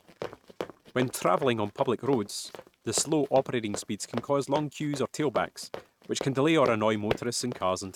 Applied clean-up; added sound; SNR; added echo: neural mask model RNNoise.